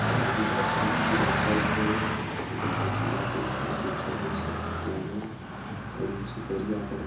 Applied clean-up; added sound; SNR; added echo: none; Traffic noise, roadway noise; -5 dB; reverberation time 0.6 s.